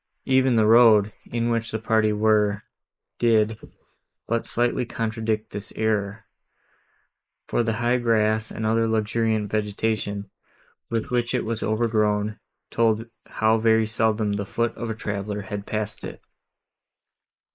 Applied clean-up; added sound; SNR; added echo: neural mask model Resemble Enhance denoiser.